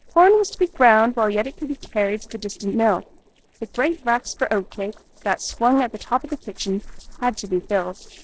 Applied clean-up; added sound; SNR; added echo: neural separator model SepFormer DNS4.